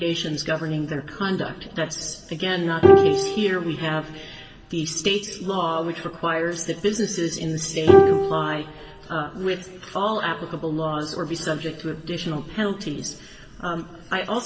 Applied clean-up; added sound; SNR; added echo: none; Bowed string instrument; -5 dB; reverberation time 1.4 s.